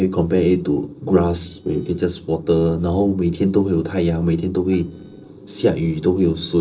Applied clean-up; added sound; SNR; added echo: neural separator model SepFormer DNS4.